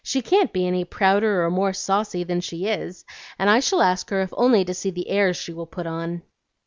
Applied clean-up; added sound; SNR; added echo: none; none; none; none.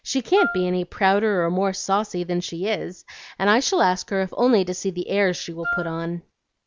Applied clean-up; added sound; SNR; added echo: none; Wind instrument, woodwind instrument; 7 dB; none.